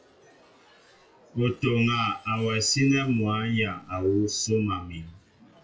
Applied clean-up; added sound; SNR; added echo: classical method WPE with log-MMSE.